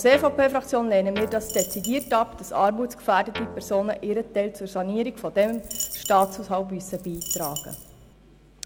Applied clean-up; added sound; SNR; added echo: none; Guitar + Coin (dropping); 11 dB; none.